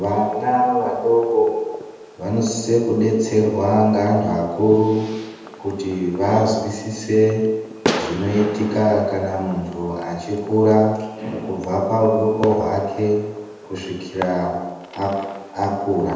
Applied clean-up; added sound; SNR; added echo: none; Fireworks; 15 dB; reverberation time 1.0 s.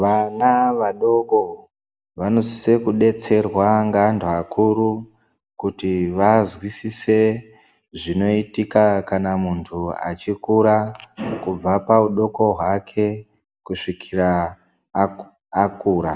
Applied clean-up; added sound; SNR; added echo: none; none; none; none.